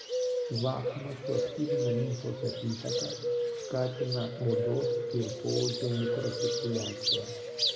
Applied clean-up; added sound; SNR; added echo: none; Bird; -1 dB; reverberation time 1.7 s.